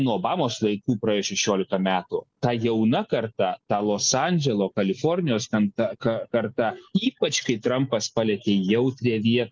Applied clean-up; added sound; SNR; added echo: none; none; none; none.